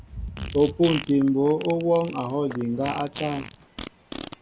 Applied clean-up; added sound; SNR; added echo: none; Fart; 12 dB; none.